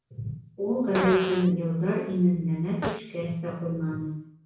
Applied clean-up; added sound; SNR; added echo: none; Fart; 11 dB; reverberation time 0.6 s.